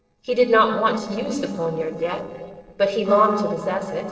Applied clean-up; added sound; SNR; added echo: neural separator model SepFormer DNS4.